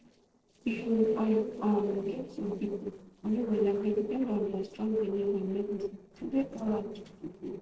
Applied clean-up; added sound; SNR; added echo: neural separator model SepFormer DNS4.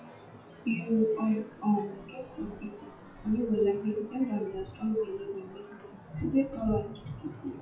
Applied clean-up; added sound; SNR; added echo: classical method WPE with log-MMSE.